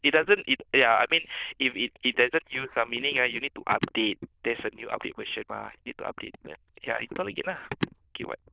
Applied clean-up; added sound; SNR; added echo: neural diffusion model UNIVERSE++.